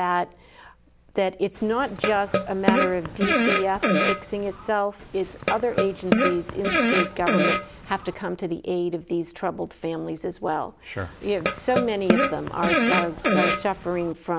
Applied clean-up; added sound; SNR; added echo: none; Fart; -2 dB; none.